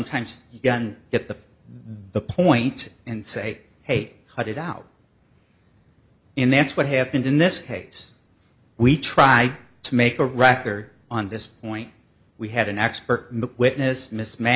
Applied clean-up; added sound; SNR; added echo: none; none; none; none.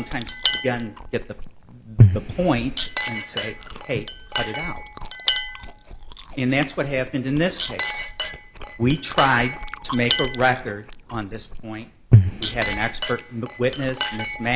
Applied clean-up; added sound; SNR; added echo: none; Chewing, mastication + Chink, clink; -1 dB; none.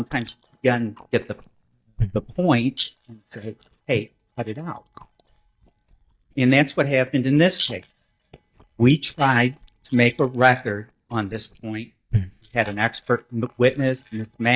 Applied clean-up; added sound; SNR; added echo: neural mask model DeepFilterNet 3.